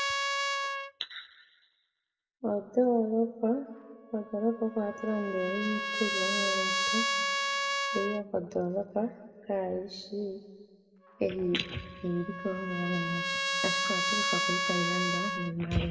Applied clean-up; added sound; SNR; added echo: none; Trumpet; 1 dB; reverberation time 1.4 s.